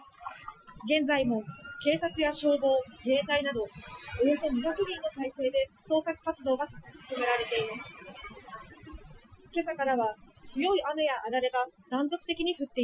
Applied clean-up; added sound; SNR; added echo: classical method Wiener filter.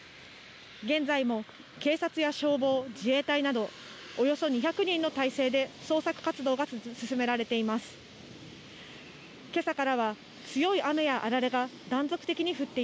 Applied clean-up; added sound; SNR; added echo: none; none; none; none.